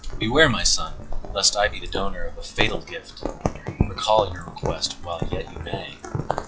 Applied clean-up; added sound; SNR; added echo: classical method log-MMSE.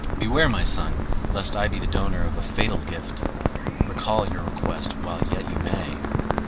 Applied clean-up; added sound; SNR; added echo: none; Rain; -2 dB; none.